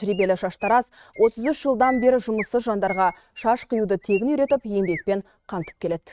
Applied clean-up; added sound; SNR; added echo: neural mask model RNNoise.